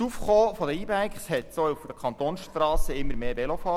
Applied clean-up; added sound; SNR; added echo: none; Dog; 3 dB; none.